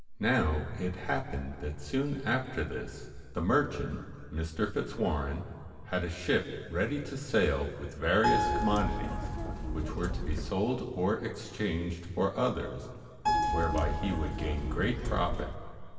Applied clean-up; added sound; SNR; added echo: none; Keyboard (musical); 0 dB; reverberation time 2.3 s.